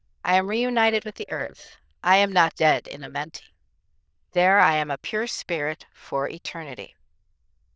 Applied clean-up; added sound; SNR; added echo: neural diffusion model UNIVERSE++.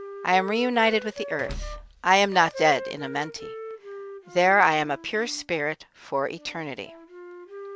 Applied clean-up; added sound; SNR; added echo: none; Wind instrument, woodwind instrument + Door / Car; 13 dB; none.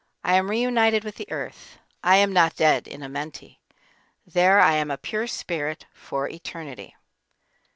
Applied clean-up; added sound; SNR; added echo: none; none; none; none.